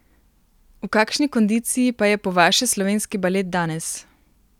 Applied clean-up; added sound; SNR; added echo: none; none; none; none.